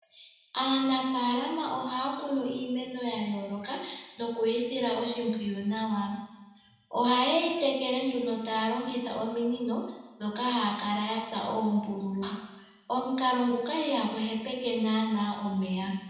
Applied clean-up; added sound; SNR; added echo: none; none; none; reverberation time 1.0 s.